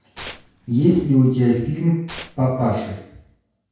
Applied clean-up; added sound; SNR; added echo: none; Tearing; 19 dB; reverberation time 0.6 s.